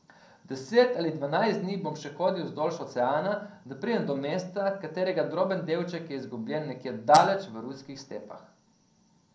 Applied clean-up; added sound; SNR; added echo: none; none; none; reverberation time 0.5 s.